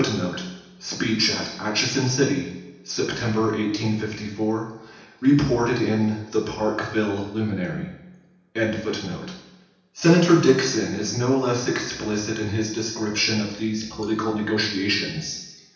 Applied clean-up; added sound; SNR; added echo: none; none; none; reverberation time 0.9 s.